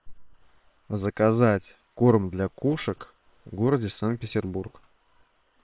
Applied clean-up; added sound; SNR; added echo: neural separator model SepFormer WHAM!.